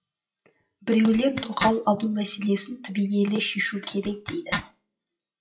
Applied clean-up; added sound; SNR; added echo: classical method WPE with log-MMSE.